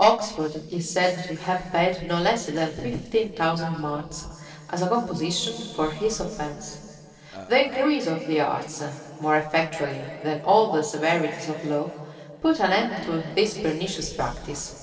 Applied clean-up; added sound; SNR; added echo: neural separator model SepFormer DNS4.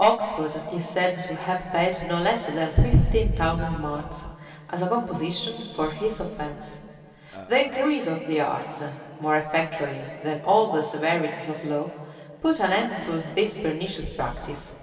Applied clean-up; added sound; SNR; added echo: none; Burping, eructation; 18 dB; reverberation time 2.6 s.